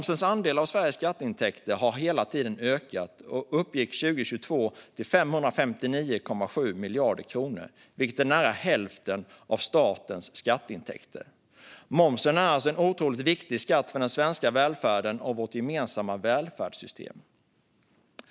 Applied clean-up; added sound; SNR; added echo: none; none; none; none.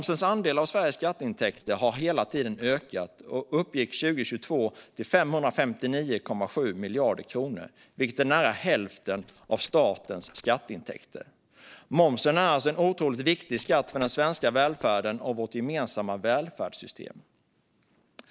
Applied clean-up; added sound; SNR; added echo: neural separator model SepFormer DNS4.